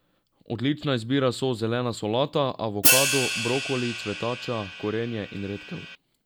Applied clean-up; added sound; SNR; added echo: none; Hi-hat; -1 dB; none.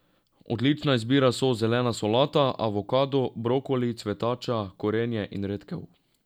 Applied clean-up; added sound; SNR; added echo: none; none; none; none.